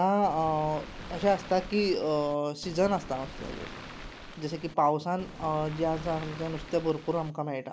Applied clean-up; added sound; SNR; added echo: none; Waves, surf; 13 dB; none.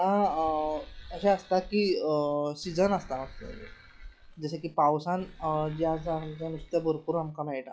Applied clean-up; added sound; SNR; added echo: classical method log-MMSE.